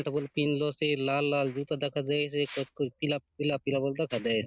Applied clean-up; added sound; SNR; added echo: neural mask model RNNoise.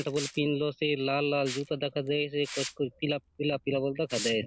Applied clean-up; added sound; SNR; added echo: none; Liquid; 14 dB; none.